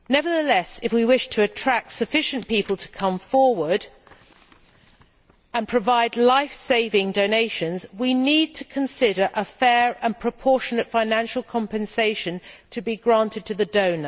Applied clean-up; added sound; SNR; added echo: none; none; none; none.